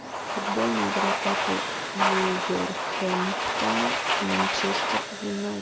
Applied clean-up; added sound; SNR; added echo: none; Domestic sounds, home sounds; -3 dB; none.